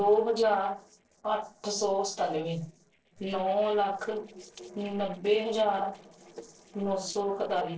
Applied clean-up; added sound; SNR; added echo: neural separator model SepFormer DNS4.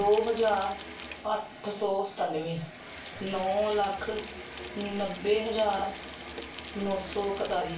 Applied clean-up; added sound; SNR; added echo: none; Sink (filling or washing) / Water tap, faucet; 11 dB; reverberation time 0.3 s.